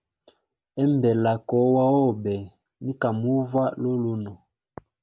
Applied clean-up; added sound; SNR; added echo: none; none; none; none.